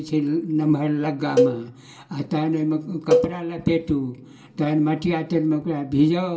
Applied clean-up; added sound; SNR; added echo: none; Cowbell; 3 dB; reverberation time 0.2 s.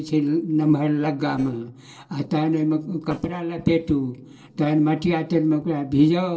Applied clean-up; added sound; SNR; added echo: neural separator model SepFormer DNS4.